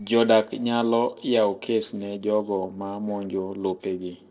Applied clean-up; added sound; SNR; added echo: neural separator model SepFormer DNS4.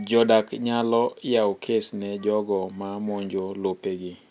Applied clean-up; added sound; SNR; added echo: none; none; none; none.